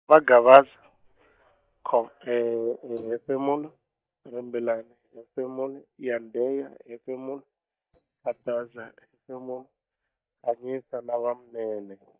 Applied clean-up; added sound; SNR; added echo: neural mask model DeepFilterNet 3.